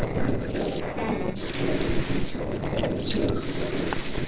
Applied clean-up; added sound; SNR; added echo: neural separator model SepFormer DNS4.